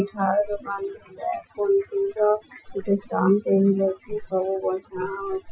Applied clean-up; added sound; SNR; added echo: classical method Wiener filter.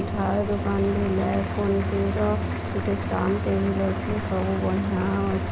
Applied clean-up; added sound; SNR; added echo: none; Brass instrument + Applause / Crowd; 13 dB; none.